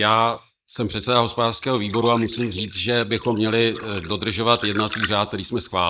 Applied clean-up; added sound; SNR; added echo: neural mask model Resemble Enhance denoiser.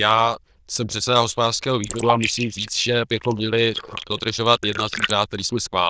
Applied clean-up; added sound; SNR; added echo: neural diffusion model UNIVERSE++.